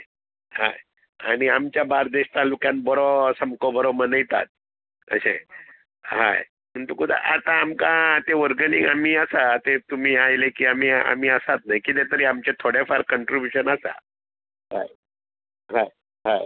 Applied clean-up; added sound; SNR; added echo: none; none; none; none.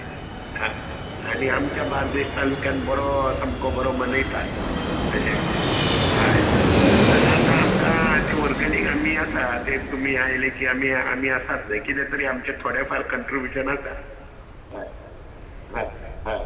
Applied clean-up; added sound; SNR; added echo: none; Fixed-wing aircraft, airplane; -1 dB; reverberation time 2.3 s.